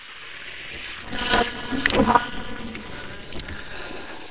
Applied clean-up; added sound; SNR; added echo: neural separator model SepFormer WHAMR!.